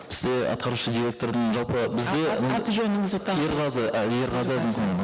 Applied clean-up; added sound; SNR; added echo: none; none; none; none.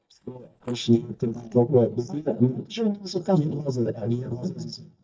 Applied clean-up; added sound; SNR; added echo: neural mask model DeepFilterNet 3.